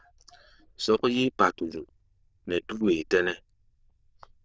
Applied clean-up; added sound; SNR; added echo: neural diffusion model UNIVERSE++.